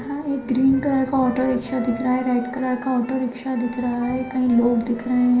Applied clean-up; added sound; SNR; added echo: none; Wind instrument, woodwind instrument; 18 dB; reverberation time 0.6 s.